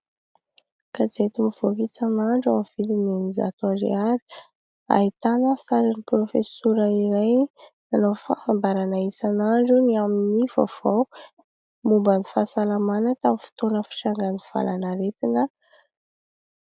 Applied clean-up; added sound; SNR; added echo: none; none; none; none.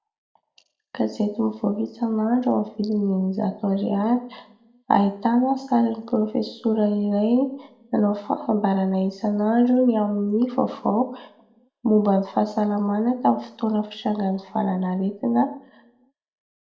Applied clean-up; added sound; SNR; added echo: none; none; none; reverberation time 0.6 s.